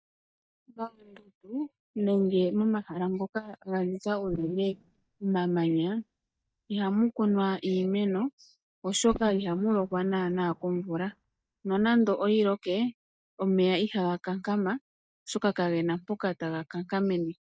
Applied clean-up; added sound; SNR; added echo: neural mask model DeepFilterNet 3.